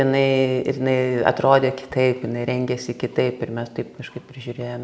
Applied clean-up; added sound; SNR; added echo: none; none; none; none.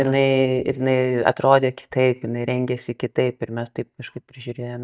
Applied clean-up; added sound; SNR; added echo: neural mask model DeepFilterNet 3.